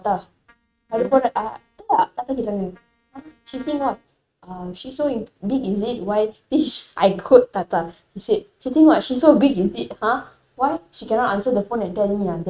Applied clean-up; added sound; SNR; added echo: neural mask model RNNoise.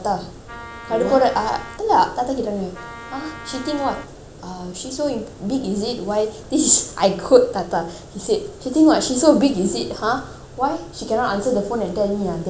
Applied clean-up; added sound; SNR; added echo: none; Wind instrument, woodwind instrument; 17 dB; none.